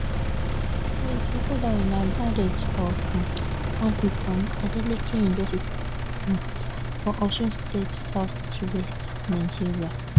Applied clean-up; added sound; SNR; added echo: none; Engine; -1 dB; none.